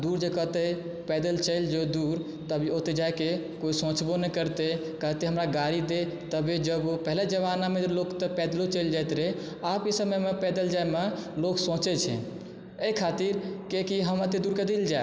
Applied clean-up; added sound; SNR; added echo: none; none; none; none.